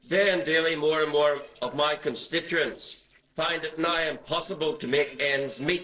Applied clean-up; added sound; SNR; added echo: neural separator model SepFormer DNS4.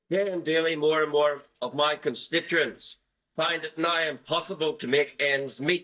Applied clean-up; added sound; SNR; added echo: neural mask model DeepFilterNet 3.